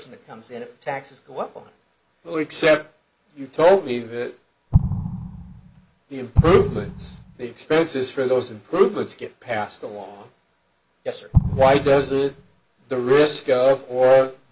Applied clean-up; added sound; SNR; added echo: none; Explosion; 2 dB; none.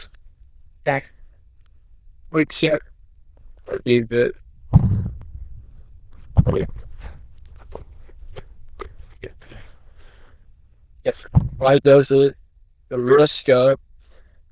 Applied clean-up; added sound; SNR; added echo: neural diffusion model UNIVERSE++.